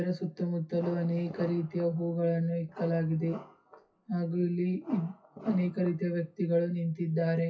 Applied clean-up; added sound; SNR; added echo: classical method WPE with log-MMSE.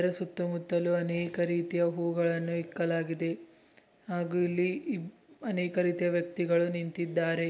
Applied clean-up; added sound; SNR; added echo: none; none; none; none.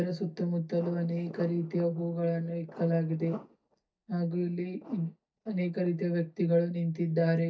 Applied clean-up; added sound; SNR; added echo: neural mask model DeepFilterNet 3.